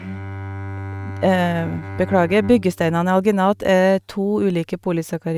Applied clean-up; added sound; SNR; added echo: neural mask model RNNoise.